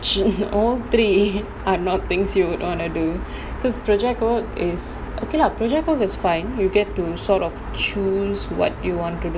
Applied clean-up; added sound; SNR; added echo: none; none; none; none.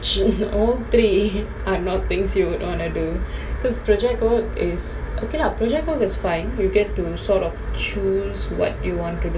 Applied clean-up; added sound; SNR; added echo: none; none; none; reverberation time 0.2 s.